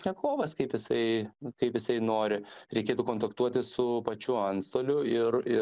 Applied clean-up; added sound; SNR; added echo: none; none; none; none.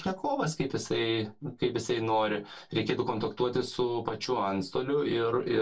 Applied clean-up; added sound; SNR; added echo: none; none; none; reverberation time 0.1 s.